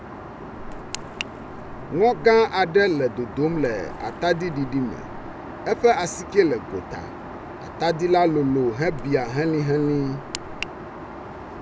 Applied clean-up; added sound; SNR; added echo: none; Aircraft + Splash, splatter; 12 dB; none.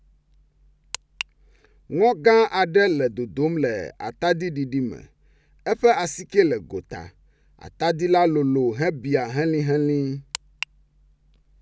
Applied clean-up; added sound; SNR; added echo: none; none; none; none.